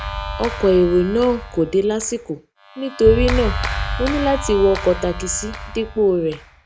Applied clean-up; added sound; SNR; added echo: none; Clapping; 7 dB; none.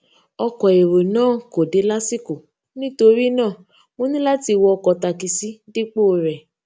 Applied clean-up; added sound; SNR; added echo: none; none; none; none.